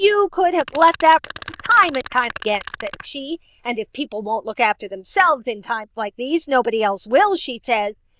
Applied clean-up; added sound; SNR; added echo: neural diffusion model UNIVERSE++.